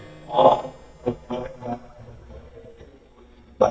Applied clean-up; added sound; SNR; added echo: neural mask model DeepFilterNet 3.